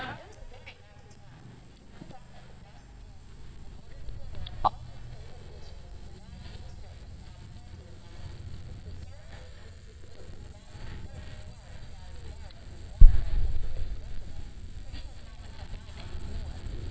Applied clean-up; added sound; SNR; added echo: neural mask model DeepFilterNet 3.